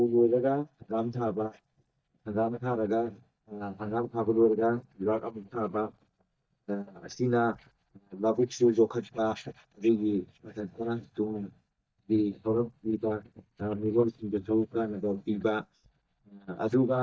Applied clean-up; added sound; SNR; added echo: neural mask model DeepFilterNet 3.